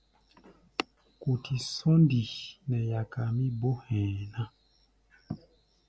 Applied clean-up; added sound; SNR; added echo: none; none; none; none.